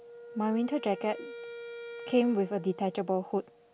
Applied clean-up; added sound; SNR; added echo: none; Wind instrument, woodwind instrument; 14 dB; none.